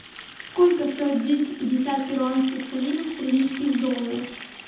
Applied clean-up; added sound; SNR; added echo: none; Water tap, faucet; 16 dB; reverberation time 0.8 s.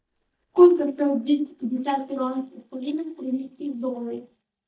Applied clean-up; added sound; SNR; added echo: neural mask model DeepFilterNet 3.